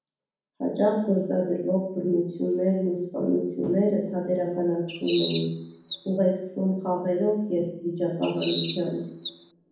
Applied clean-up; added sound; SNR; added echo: none; Bird; 9 dB; reverberation time 1.2 s.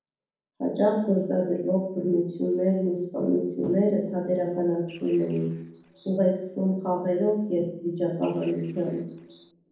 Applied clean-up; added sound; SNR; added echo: neural separator model SepFormer DNS4.